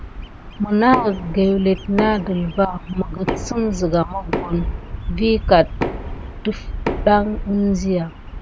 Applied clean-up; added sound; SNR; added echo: none; Bird vocalization, bird call, bird song + Knock; 7 dB; none.